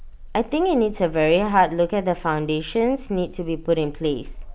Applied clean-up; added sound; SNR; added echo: none; none; none; none.